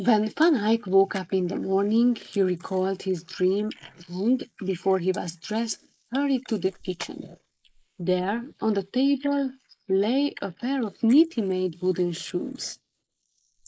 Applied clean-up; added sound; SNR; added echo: neural mask model Resemble Enhance denoiser.